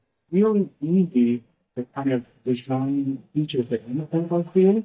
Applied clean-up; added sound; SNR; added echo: neural mask model DeepFilterNet 3.